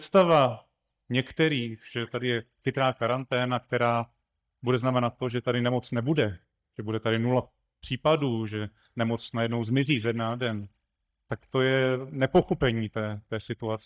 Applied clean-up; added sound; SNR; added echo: neural mask model DeepFilterNet 3.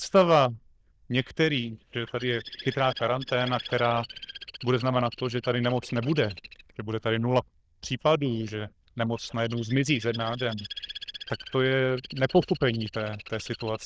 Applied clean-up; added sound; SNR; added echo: neural diffusion model UNIVERSE++.